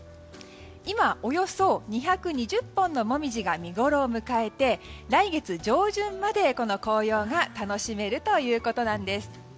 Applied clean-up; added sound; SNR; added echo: none; none; none; none.